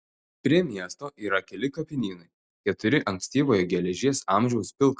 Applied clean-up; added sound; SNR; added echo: none; none; none; none.